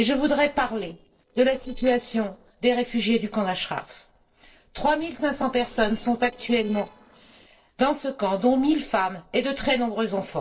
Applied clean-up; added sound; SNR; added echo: neural separator model SepFormer DNS4.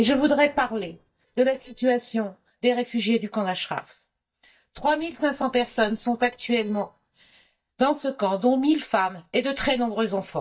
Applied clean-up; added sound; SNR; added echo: neural mask model DeepFilterNet 3.